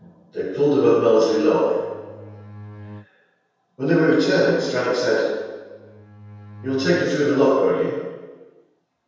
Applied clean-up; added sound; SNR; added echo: none; Bowed string instrument; 20 dB; reverberation time 1.2 s.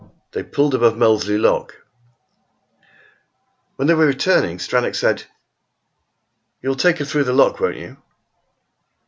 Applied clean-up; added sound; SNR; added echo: none; none; none; none.